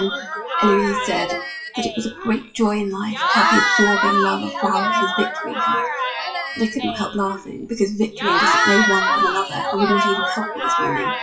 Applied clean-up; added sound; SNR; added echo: classical method WPE with log-MMSE.